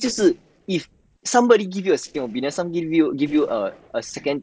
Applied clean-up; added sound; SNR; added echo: neural separator model SepFormer DNS4.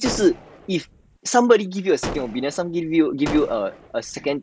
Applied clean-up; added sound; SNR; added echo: none; Gunshot, gunfire; 13 dB; none.